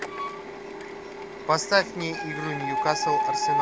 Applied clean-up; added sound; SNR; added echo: none; Printer; 0 dB; none.